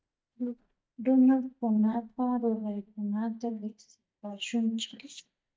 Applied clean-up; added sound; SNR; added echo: neural mask model DeepFilterNet 3.